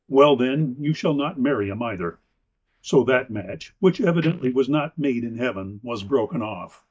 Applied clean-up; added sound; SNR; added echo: neural mask model DeepFilterNet 3.